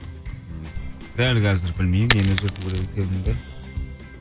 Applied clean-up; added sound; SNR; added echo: none; Coin (dropping); 8 dB; none.